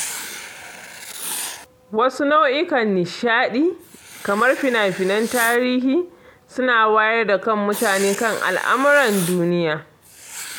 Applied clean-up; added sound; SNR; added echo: none; Writing; 15 dB; none.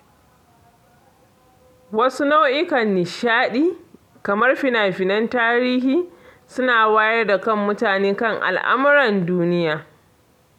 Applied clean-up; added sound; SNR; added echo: none; none; none; none.